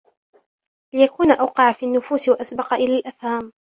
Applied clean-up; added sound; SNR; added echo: none; none; none; none.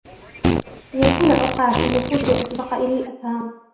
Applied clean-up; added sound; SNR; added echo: none; Fart; 2 dB; reverberation time 0.6 s.